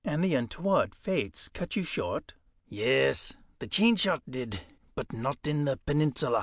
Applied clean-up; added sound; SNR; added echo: none; none; none; none.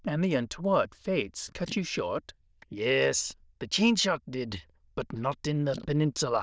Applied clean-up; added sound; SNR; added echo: neural diffusion model UNIVERSE++.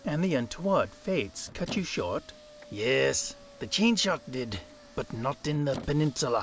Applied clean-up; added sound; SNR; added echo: none; Squeak; 18 dB; none.